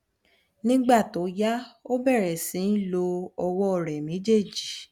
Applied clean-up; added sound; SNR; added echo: none; none; none; none.